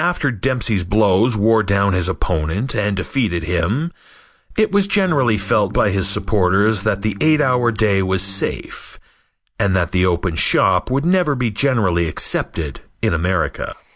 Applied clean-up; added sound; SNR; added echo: neural mask model DeepFilterNet 3.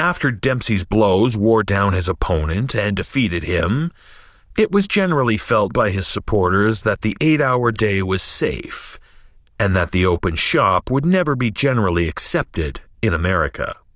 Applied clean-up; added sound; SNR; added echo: neural diffusion model UNIVERSE++.